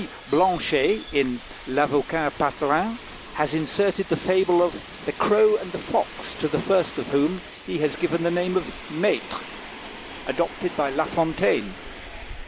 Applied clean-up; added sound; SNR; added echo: none; Subway, metro, underground; 14 dB; none.